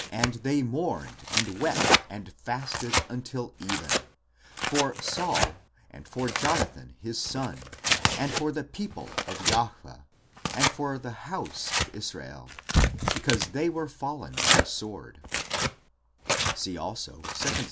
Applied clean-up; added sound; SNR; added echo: none; Tearing; -2 dB; none.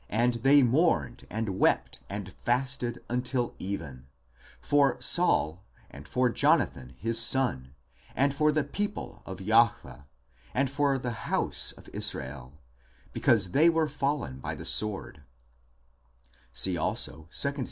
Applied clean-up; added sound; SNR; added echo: none; none; none; none.